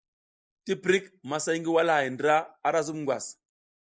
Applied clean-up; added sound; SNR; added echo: neural mask model Resemble Enhance denoiser.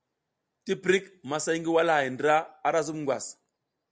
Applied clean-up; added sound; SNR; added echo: none; none; none; none.